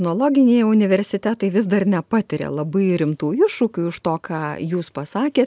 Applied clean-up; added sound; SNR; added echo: none; none; none; none.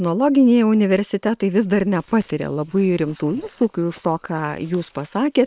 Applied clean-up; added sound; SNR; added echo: neural separator model SepFormer WHAM!.